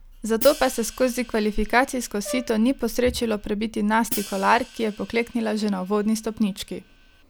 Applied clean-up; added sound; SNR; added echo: none; Brass instrument + Hi-hat; 15 dB; none.